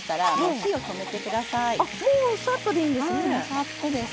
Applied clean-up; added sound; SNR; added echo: none; Chicken, rooster; 11 dB; none.